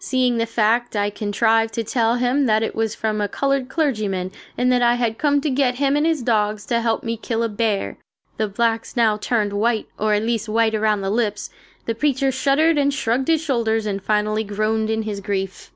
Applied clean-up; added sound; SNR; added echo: none; none; none; none.